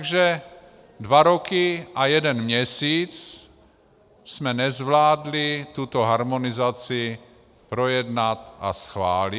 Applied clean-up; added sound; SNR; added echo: none; none; none; none.